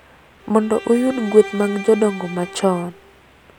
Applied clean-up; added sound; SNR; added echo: none; Bowed string instrument; 15 dB; none.